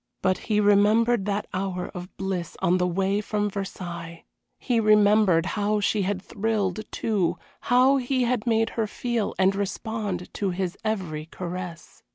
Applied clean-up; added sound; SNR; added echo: none; none; none; none.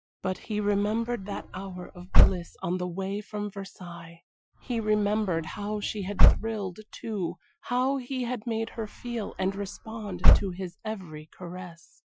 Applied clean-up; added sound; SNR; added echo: classical method Wiener filter.